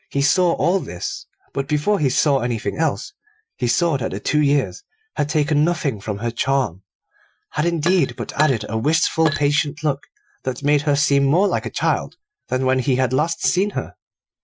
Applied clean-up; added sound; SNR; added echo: classical method Wiener filter.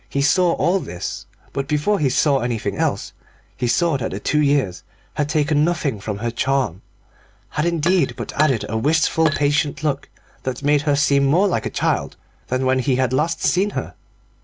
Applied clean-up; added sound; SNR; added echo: none; Glass; 11 dB; none.